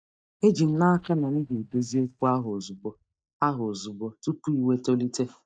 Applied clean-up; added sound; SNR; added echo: neural mask model DeepFilterNet 3.